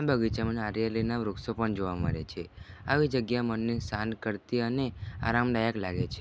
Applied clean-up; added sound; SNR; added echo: none; none; none; none.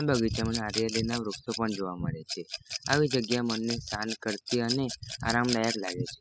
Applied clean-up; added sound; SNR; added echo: classical method spectral subtraction.